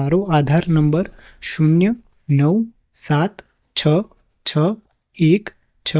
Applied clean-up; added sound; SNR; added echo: neural mask model DeepFilterNet 3.